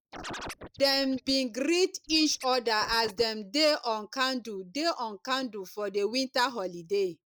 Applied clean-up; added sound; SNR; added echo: neural mask model Resemble Enhance denoiser.